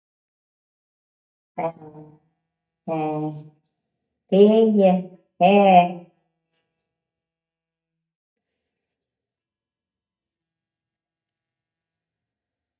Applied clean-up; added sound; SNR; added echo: neural mask model DeepFilterNet 3.